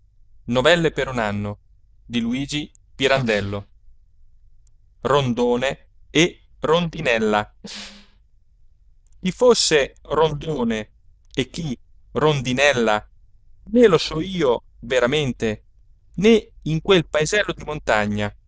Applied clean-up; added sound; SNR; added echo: neural diffusion model UNIVERSE++.